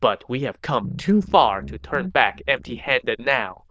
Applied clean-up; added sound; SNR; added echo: neural diffusion model UNIVERSE++.